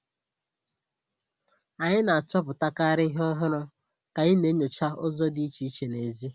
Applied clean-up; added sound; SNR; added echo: none; none; none; none.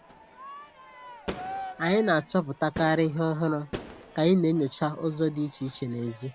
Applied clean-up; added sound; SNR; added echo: none; Crowd / Fireworks; 14 dB; none.